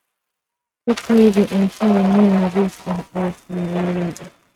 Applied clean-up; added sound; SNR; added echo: neural mask model RNNoise.